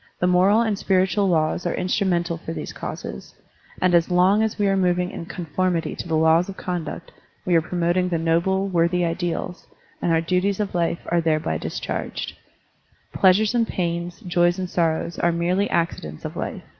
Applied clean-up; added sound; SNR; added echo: none; none; none; none.